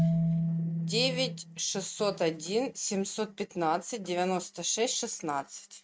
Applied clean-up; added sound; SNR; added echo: neural mask model RNNoise.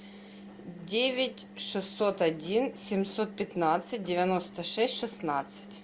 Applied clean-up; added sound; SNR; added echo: none; none; none; none.